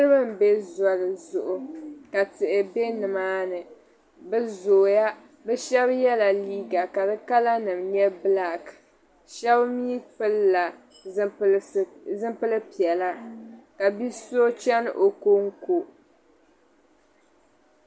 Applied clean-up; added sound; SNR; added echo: none; none; none; none.